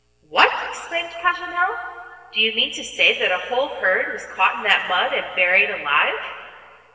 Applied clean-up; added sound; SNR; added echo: none; none; none; reverberation time 2.3 s.